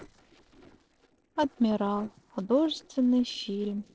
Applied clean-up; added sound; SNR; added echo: neural separator model SepFormer DNS4.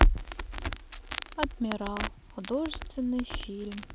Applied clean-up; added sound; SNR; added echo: none; Crackle; -5 dB; none.